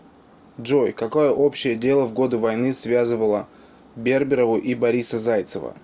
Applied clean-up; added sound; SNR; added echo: none; none; none; none.